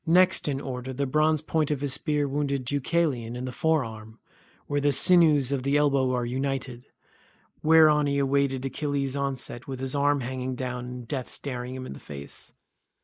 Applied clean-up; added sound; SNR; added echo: neural mask model Resemble Enhance denoiser.